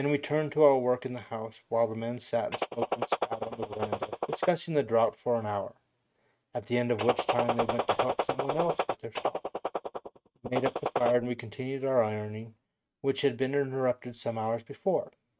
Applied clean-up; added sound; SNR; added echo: neural mask model RNNoise.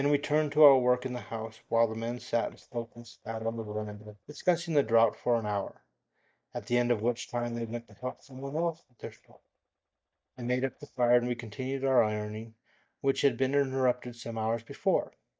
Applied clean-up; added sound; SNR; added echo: neural mask model DeepFilterNet 3.